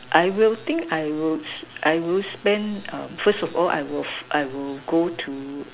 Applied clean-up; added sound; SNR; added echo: none; none; none; none.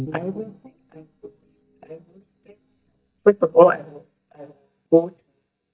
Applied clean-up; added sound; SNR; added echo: neural mask model DeepFilterNet 3.